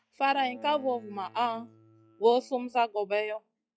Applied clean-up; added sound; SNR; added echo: classical method log-MMSE.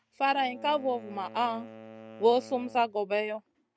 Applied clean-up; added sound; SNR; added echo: none; Wind instrument, woodwind instrument; 18 dB; none.